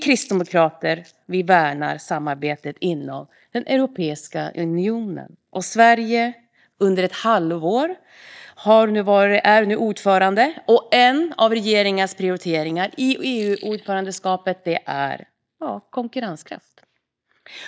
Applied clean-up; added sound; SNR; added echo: neural mask model DeepFilterNet 3.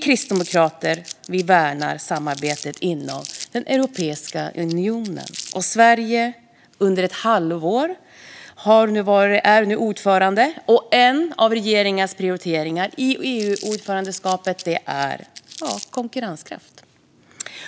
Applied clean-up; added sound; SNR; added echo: none; Crumpling, crinkling; 17 dB; none.